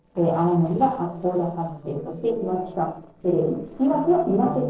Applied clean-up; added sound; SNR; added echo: neural separator model SepFormer DNS4.